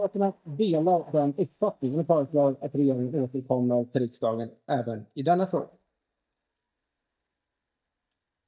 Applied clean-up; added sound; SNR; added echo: neural mask model DeepFilterNet 3.